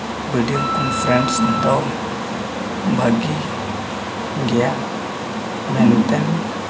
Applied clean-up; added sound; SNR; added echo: none; Wind instrument, woodwind instrument; 5 dB; none.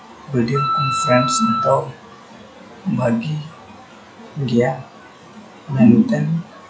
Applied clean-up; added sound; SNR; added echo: classical method log-MMSE.